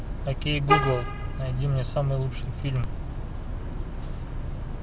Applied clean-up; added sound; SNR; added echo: none; Vehicle horn, car horn, honking; 4 dB; none.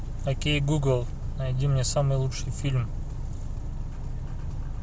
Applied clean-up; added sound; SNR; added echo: none; none; none; none.